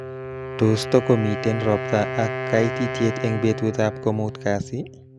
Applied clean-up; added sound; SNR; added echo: none; Wind instrument, woodwind instrument; 7 dB; none.